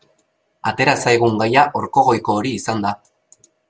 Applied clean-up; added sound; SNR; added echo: none; none; none; none.